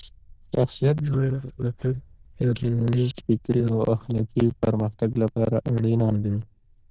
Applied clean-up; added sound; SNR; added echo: neural diffusion model UNIVERSE++.